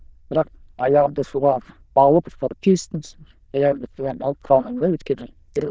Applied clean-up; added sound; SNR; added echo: neural diffusion model UNIVERSE++.